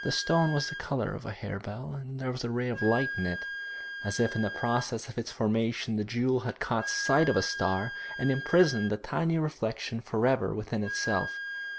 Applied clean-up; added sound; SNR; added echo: none; Wind instrument, woodwind instrument; 10 dB; none.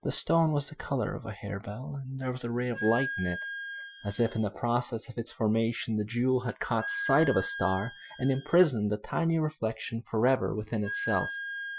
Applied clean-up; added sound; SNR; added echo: classical method Wiener filter.